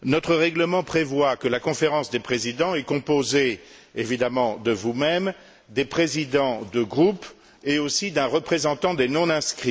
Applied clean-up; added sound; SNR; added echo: none; none; none; none.